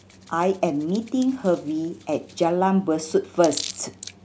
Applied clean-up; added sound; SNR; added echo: none; Hands; 17 dB; none.